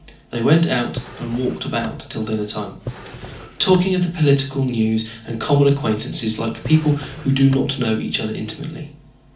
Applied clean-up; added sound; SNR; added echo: none; Drawer open or close; 16 dB; reverberation time 0.4 s.